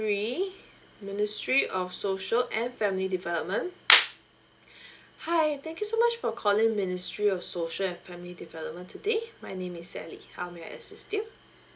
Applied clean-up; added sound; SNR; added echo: none; none; none; none.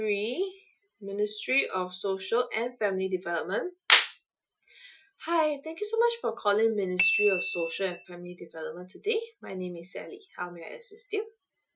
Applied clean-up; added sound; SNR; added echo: classical method Wiener filter.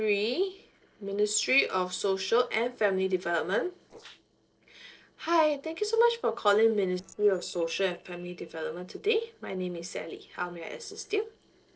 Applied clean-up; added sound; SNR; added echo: neural separator model SepFormer DNS4.